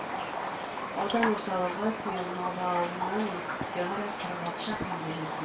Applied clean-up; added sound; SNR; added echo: none; Raindrop; 1 dB; reverberation time 0.3 s.